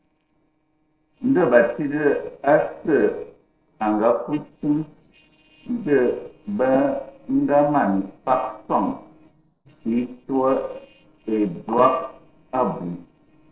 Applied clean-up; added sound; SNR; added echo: neural separator model SepFormer DNS4.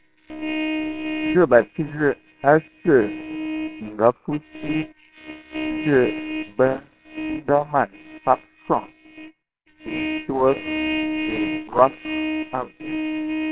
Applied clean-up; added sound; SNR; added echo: neural separator model SepFormer WHAMR!.